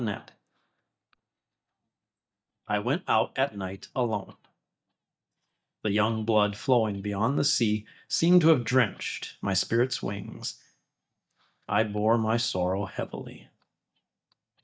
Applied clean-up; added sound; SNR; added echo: neural mask model DeepFilterNet 3.